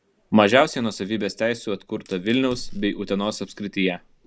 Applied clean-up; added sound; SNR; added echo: none; Fire; 19 dB; none.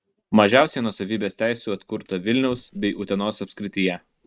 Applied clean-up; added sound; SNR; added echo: neural mask model RNNoise.